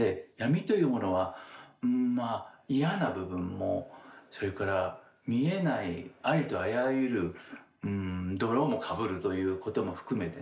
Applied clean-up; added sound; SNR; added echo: neural mask model Resemble Enhance denoiser.